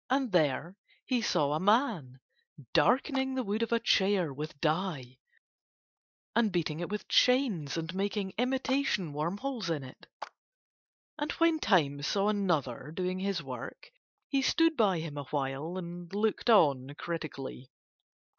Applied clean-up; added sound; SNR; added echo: neural mask model DeepFilterNet 3.